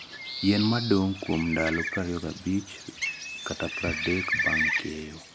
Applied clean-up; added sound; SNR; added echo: none; Bird; 3 dB; none.